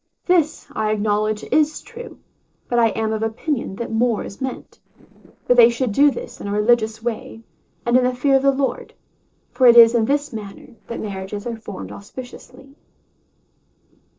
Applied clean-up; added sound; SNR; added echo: neural separator model SepFormer DNS4.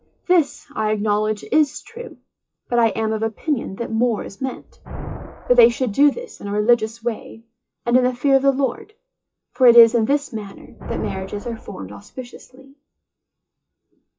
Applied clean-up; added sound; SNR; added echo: classical method WPE with log-MMSE.